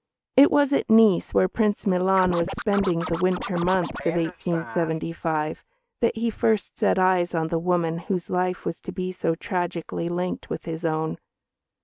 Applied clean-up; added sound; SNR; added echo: neural mask model RNNoise.